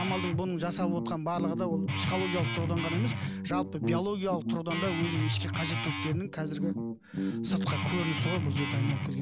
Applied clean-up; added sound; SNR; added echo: none; Guitar; -1 dB; none.